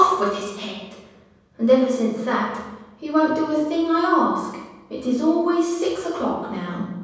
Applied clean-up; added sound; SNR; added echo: none; none; none; reverberation time 1.1 s.